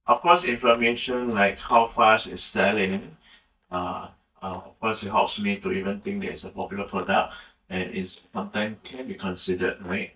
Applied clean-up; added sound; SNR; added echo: neural mask model DeepFilterNet 3.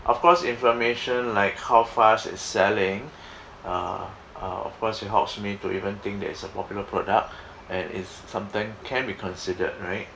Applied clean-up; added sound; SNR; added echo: none; none; none; none.